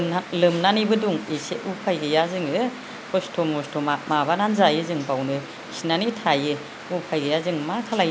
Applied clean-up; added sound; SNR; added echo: none; none; none; none.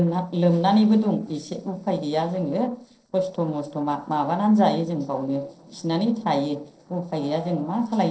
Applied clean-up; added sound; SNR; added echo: neural separator model SepFormer DNS4.